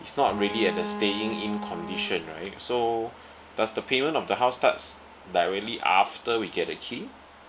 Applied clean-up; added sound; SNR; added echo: none; Bowed string instrument; 8 dB; none.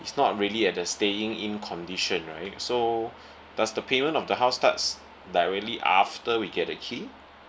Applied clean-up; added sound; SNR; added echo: none; none; none; none.